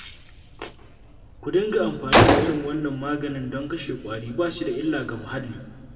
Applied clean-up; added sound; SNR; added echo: none; Gunshot, gunfire; 0 dB; reverberation time 1.7 s.